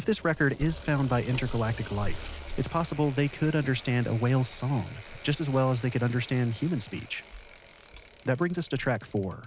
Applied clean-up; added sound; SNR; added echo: none; Bicycle; 12 dB; none.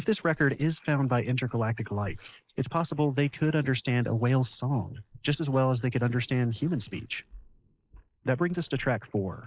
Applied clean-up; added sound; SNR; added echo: neural mask model Resemble Enhance denoiser.